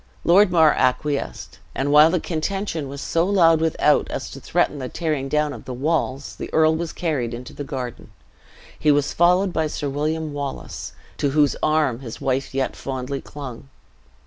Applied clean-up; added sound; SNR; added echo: none; none; none; none.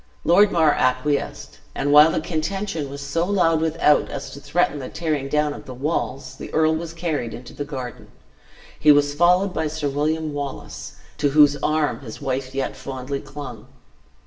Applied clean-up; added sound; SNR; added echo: none; none; none; reverberation time 0.7 s.